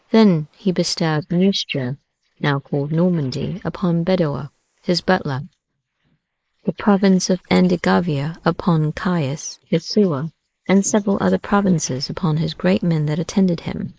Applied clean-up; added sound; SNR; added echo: neural mask model Resemble Enhance denoiser.